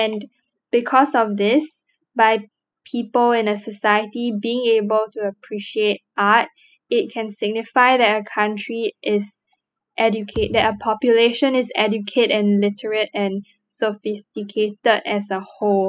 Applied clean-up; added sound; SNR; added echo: classical method spectral subtraction.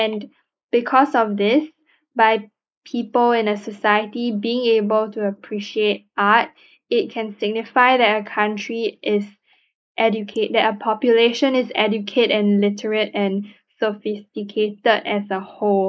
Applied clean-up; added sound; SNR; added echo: neural mask model Resemble Enhance denoiser.